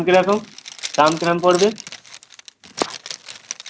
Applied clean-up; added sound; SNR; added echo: none; Zipper (clothing); 13 dB; none.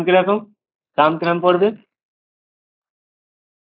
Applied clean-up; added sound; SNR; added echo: neural mask model Resemble Enhance denoiser.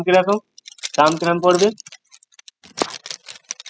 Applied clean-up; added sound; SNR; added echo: classical method spectral subtraction.